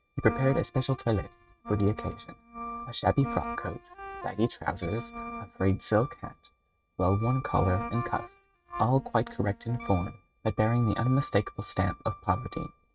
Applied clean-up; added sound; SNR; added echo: neural mask model RNNoise.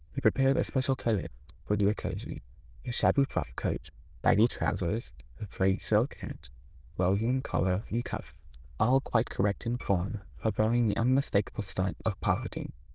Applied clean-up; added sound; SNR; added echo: neural diffusion model UNIVERSE++.